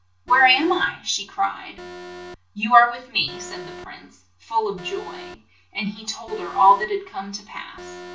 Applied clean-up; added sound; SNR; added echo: none; Alarm; 17 dB; reverberation time 0.2 s.